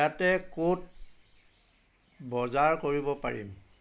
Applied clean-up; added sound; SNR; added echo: none; Meow; 16 dB; none.